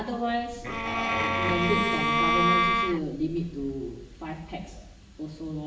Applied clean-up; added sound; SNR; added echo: none; Bowed string instrument; -5 dB; reverberation time 0.8 s.